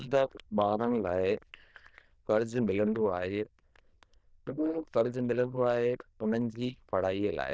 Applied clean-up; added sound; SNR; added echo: neural diffusion model UNIVERSE++.